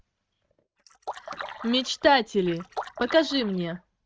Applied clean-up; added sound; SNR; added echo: neural mask model RNNoise.